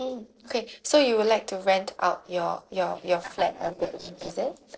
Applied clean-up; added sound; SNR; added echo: neural separator model SepFormer DNS4.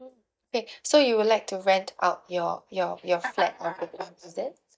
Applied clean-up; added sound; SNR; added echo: neural mask model DeepFilterNet 3.